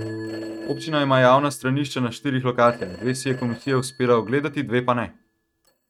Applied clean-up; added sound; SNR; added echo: neural mask model RNNoise.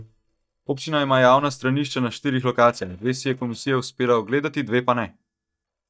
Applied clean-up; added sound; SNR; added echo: neural mask model DeepFilterNet 3.